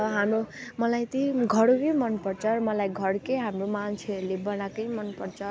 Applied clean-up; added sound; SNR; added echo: none; none; none; none.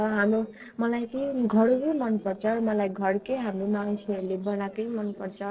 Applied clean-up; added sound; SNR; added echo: neural separator model SepFormer DNS4.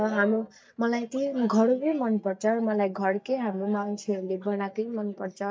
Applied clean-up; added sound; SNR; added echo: neural mask model DeepFilterNet 3.